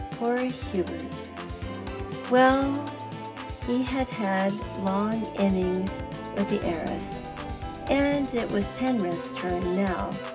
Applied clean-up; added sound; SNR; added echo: none; Organ; 7 dB; reverberation time 0.4 s.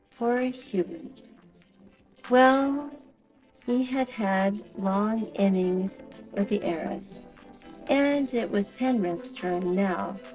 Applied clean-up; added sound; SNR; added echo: neural separator model SepFormer DNS4.